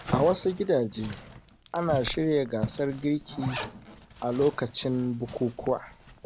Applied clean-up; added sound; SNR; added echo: none; Zipper (clothing); 10 dB; none.